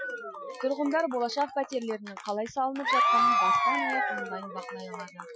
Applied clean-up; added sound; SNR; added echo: classical method Wiener filter.